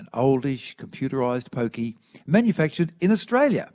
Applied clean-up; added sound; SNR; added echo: none; none; none; none.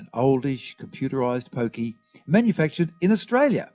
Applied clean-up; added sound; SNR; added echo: classical method log-MMSE.